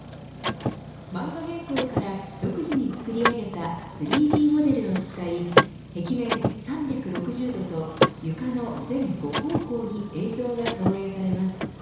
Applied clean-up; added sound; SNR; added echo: none; Mechanisms / Car; 2 dB; reverberation time 1.0 s.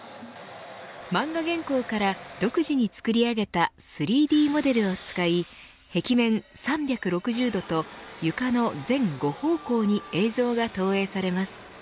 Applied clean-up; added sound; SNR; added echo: none; none; none; none.